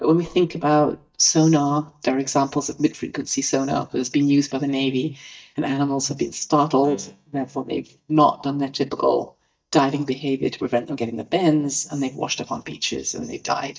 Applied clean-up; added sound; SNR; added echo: neural mask model DeepFilterNet 3.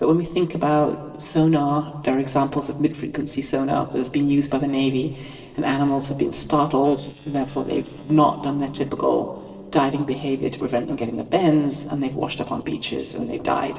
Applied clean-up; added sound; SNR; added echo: neural separator model SepFormer DNS4.